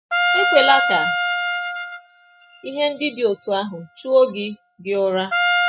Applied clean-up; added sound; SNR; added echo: classical method spectral subtraction.